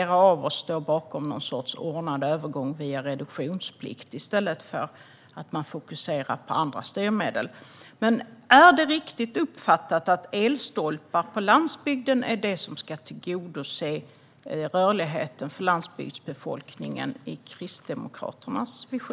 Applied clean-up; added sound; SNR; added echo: none; none; none; none.